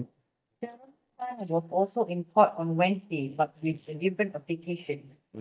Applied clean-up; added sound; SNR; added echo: neural mask model DeepFilterNet 3.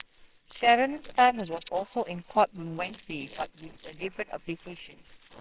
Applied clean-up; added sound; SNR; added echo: neural separator model SepFormer WHAMR!.